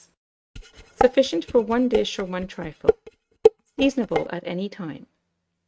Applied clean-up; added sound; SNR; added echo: neural mask model RNNoise.